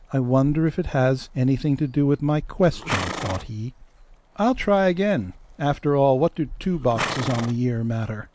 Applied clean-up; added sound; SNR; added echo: none; Livestock, farm animals, working animals; 13 dB; none.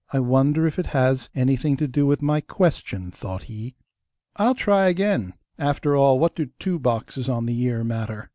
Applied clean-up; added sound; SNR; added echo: none; none; none; none.